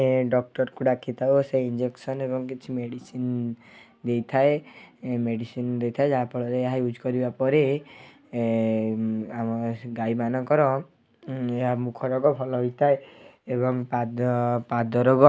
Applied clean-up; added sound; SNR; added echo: none; none; none; none.